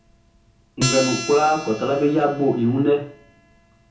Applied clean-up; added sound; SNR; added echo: none; Acoustic guitar; 9 dB; reverberation time 0.6 s.